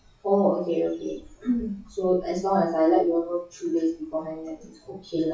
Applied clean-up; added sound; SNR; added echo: classical method WPE with log-MMSE.